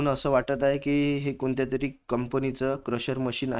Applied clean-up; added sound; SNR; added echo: neural mask model RNNoise.